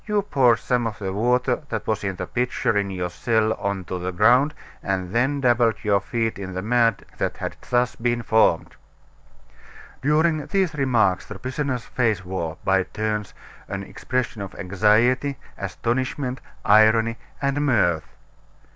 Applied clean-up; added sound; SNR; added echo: none; none; none; none.